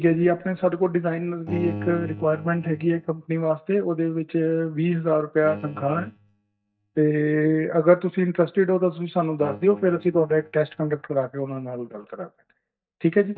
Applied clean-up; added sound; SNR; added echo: neural mask model DeepFilterNet 3.